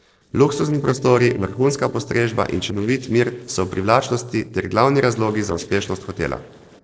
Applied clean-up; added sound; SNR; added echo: neural separator model SepFormer DNS4.